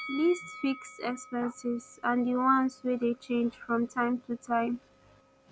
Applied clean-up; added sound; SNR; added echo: none; Bell; 19 dB; none.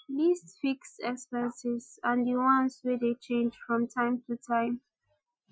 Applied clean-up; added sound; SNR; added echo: classical method Wiener filter.